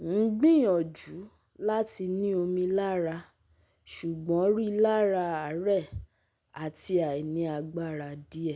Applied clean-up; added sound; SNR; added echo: none; none; none; none.